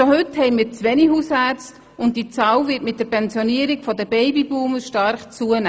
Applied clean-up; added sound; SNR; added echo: none; none; none; none.